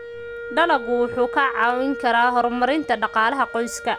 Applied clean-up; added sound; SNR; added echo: none; Wind instrument, woodwind instrument; 12 dB; none.